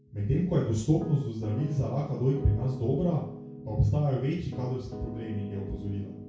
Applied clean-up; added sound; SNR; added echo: none; Piano; 14 dB; reverberation time 0.6 s.